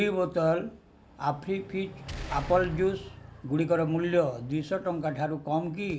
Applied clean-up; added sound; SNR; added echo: none; Boom; 14 dB; none.